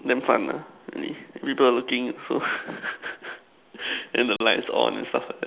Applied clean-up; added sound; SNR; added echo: none; none; none; none.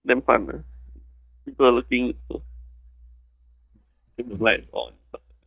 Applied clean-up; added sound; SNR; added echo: neural mask model DeepFilterNet 3.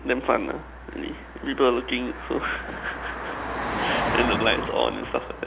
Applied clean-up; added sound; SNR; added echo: none; Car passing by; 4 dB; none.